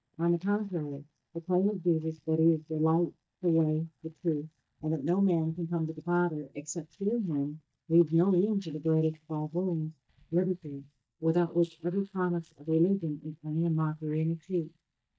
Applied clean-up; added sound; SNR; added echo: neural mask model DeepFilterNet 3.